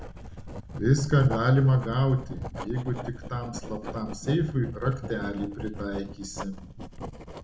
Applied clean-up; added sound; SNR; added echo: none; Writing; 10 dB; reverberation time 0.4 s.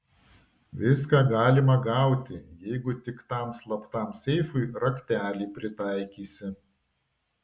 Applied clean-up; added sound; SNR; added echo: none; none; none; none.